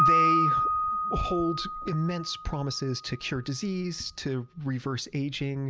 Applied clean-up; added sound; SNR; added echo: none; Piano; -1 dB; none.